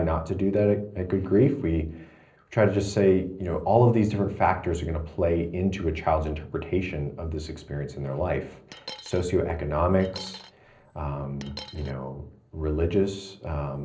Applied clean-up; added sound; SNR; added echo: neural separator model SepFormer DNS4.